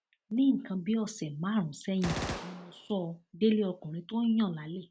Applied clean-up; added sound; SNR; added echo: none; Gunshot, gunfire; 10 dB; none.